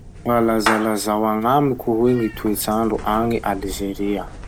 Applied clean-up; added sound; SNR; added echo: none; Meow / Clapping; 11 dB; none.